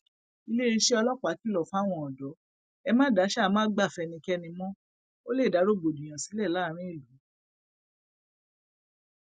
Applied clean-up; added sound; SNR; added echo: none; none; none; none.